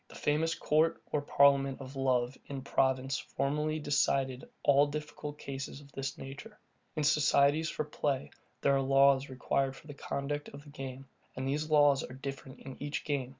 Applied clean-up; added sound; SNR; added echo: none; none; none; none.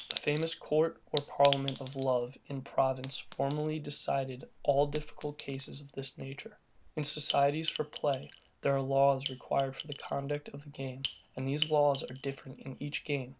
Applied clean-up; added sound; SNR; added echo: none; Chink, clink; 3 dB; none.